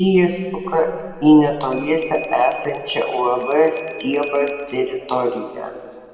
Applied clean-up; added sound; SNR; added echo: none; Bell; 19 dB; reverberation time 2.0 s.